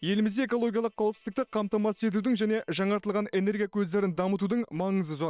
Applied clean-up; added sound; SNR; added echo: neural separator model SepFormer WHAM!.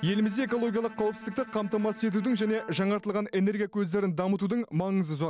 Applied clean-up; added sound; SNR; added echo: none; Bowed string instrument; 19 dB; none.